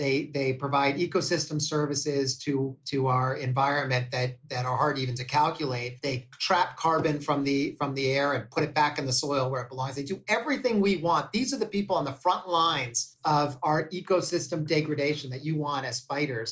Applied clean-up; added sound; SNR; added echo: none; none; none; none.